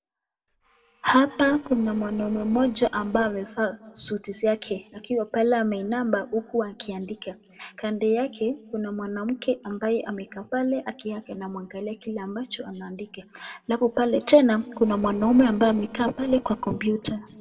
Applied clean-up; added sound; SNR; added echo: neural separator model SepFormer DNS4.